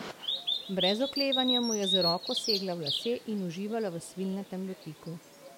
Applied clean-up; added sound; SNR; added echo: none; Bird vocalization, bird call, bird song; 2 dB; none.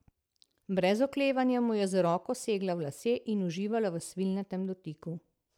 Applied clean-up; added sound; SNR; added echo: none; none; none; none.